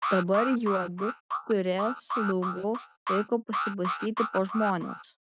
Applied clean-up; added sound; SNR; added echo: neural mask model RNNoise.